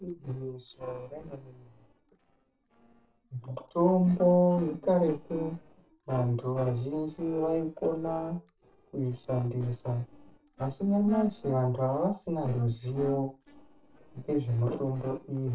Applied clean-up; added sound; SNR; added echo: neural separator model SepFormer DNS4.